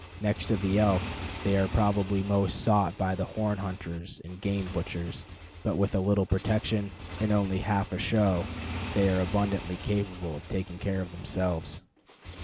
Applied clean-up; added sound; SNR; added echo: none; Motorcycle / Engine; 12 dB; none.